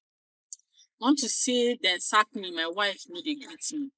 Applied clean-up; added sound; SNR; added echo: neural mask model Resemble Enhance denoiser.